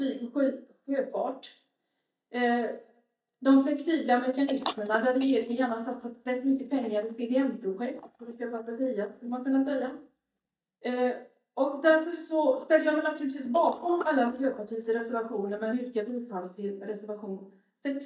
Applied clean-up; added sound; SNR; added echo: neural mask model DeepFilterNet 3.